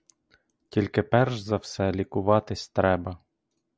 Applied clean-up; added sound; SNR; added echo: none; none; none; none.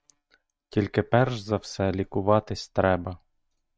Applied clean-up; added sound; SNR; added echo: neural mask model RNNoise.